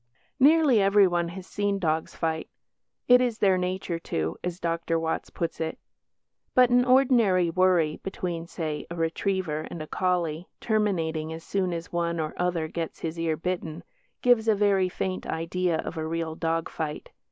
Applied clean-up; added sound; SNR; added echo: none; none; none; none.